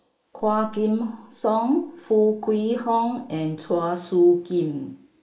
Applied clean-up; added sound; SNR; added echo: neural mask model Resemble Enhance denoiser.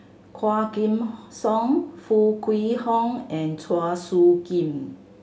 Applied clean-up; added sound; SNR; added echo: none; none; none; none.